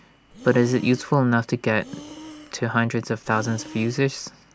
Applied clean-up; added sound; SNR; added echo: none; Breathing; 19 dB; none.